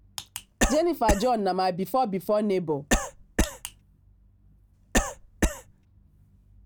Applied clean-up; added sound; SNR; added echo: none; Cough; -1 dB; none.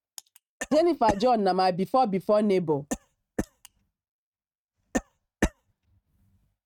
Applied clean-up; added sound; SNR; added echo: neural mask model RNNoise.